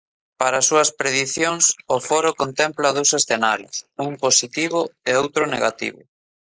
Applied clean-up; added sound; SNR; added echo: neural mask model Resemble Enhance denoiser.